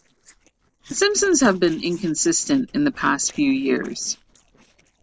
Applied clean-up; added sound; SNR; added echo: neural separator model SepFormer DNS4.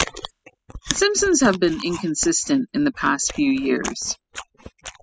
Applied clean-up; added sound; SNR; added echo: classical method spectral subtraction.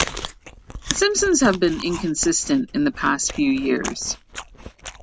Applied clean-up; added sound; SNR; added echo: none; Chewing, mastication; 11 dB; none.